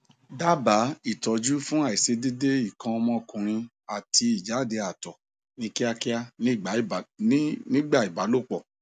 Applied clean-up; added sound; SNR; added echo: none; none; none; none.